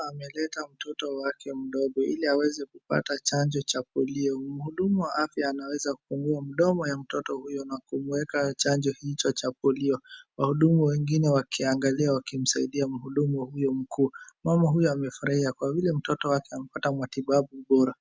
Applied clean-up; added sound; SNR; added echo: none; none; none; none.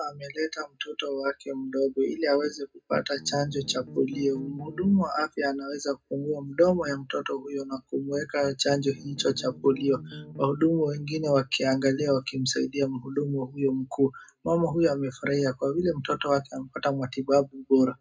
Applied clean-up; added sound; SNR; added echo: none; Bass guitar; 15 dB; reverberation time 0.2 s.